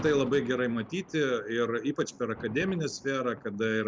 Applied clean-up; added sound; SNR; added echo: none; Thunder; 17 dB; none.